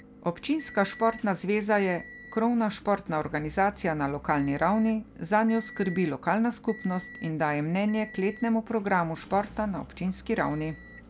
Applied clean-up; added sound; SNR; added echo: none; Motor vehicle (road) / Engine; 19 dB; none.